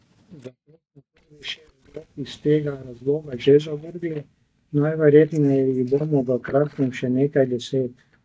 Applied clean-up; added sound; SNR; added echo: neural mask model DeepFilterNet 3.